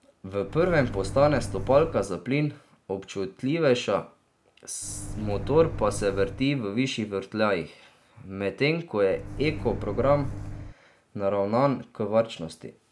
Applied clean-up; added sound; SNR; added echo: none; Microwave oven; 8 dB; none.